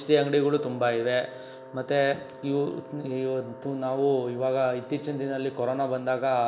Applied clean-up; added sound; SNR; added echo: none; Wind instrument, woodwind instrument; 18 dB; none.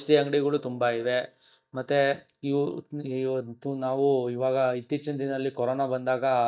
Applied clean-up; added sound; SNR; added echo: neural mask model DeepFilterNet 3.